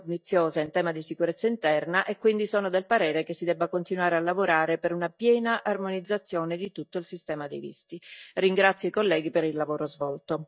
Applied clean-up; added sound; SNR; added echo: neural mask model DeepFilterNet 3.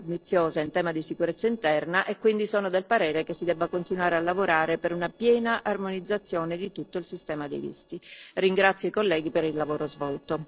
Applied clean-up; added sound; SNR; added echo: neural separator model SepFormer DNS4.